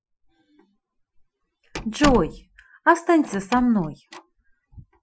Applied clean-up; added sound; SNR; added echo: classical method Wiener filter.